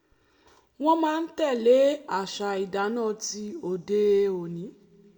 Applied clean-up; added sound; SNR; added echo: none; none; none; reverberation time 1.6 s.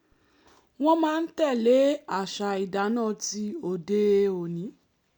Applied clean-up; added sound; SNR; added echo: none; none; none; none.